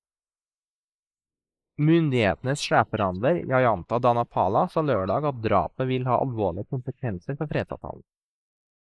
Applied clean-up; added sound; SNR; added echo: neural mask model Resemble Enhance denoiser.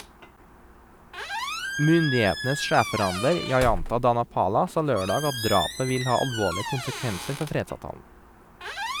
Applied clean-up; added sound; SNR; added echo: none; Squeak; 8 dB; none.